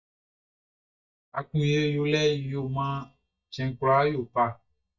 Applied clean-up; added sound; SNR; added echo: neural mask model DeepFilterNet 3.